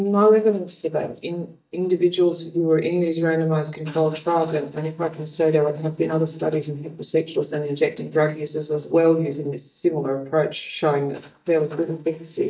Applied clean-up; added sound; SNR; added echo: neural mask model DeepFilterNet 3.